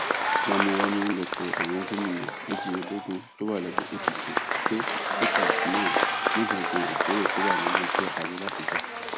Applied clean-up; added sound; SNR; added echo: none; Applause / Crowd / Cheering; -4 dB; none.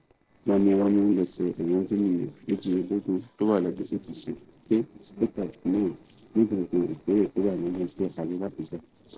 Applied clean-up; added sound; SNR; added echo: neural separator model SepFormer DNS4.